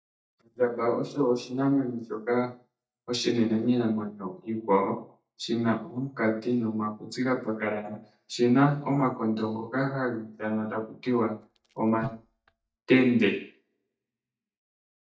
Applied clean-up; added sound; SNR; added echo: neural mask model DeepFilterNet 3.